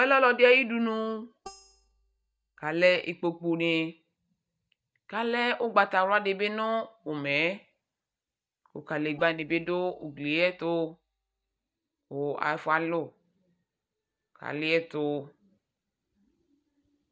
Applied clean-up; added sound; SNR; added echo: neural mask model DeepFilterNet 3.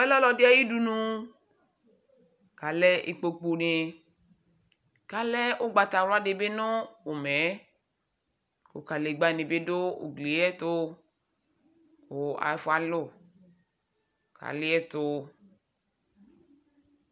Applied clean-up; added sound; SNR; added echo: none; none; none; none.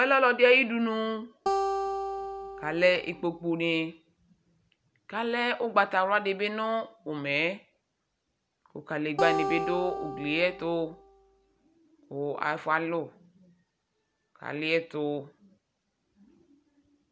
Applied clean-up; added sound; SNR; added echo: none; Acoustic guitar; 4 dB; none.